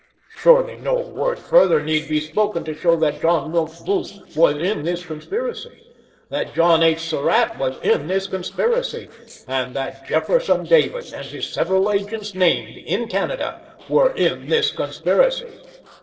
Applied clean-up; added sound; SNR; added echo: neural separator model SepFormer DNS4.